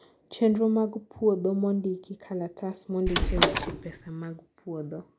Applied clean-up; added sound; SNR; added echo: none; Door; -2 dB; none.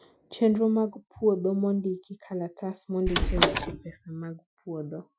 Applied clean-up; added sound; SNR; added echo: classical method Wiener filter.